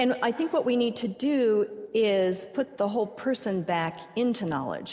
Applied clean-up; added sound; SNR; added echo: none; none; none; none.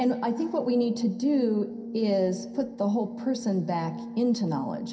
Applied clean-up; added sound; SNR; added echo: none; Brass instrument; 10 dB; reverberation time 0.3 s.